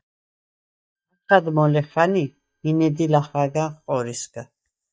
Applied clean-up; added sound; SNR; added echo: neural mask model DeepFilterNet 3.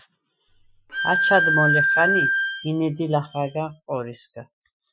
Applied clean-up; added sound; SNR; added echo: classical method Wiener filter.